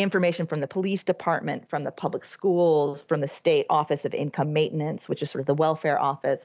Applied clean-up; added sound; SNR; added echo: none; none; none; none.